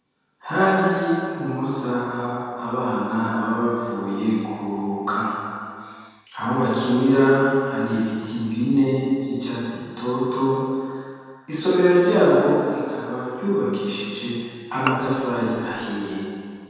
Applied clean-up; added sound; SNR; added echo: none; Bowed string instrument; 12 dB; reverberation time 2.1 s.